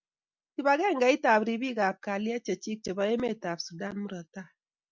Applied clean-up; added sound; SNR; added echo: none; none; none; none.